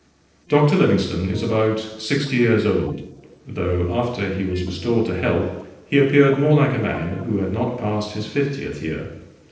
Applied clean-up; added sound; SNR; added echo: neural separator model SepFormer DNS4.